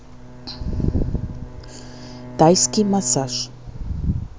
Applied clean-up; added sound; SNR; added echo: none; Bowed string instrument; 16 dB; none.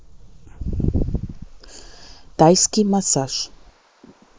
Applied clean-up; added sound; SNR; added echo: neural mask model Resemble Enhance denoiser.